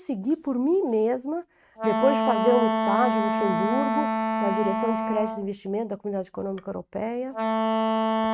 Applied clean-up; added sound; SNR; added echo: neural mask model RNNoise.